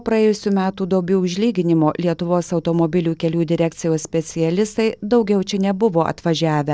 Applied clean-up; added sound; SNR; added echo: none; none; none; none.